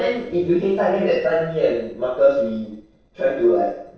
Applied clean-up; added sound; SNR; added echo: neural separator model SepFormer DNS4.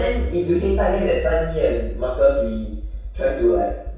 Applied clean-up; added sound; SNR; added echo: none; Accelerating, revving, vroom; 6 dB; reverberation time 0.7 s.